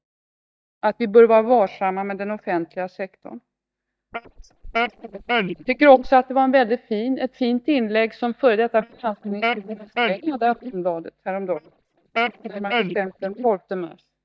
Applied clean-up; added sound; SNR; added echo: neural mask model DeepFilterNet 3.